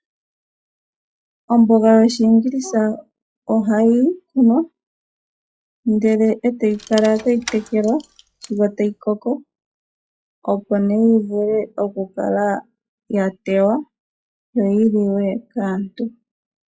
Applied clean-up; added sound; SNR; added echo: classical method log-MMSE.